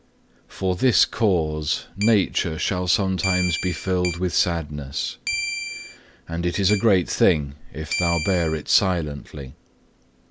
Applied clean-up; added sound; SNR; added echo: none; Keyboard (musical); 8 dB; none.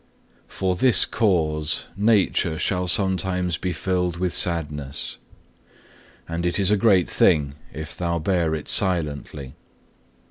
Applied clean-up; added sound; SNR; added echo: none; none; none; none.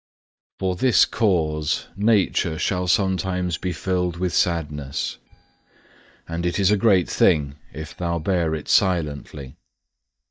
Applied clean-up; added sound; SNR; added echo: neural mask model DeepFilterNet 3.